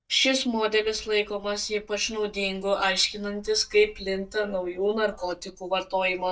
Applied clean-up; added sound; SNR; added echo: neural mask model DeepFilterNet 3.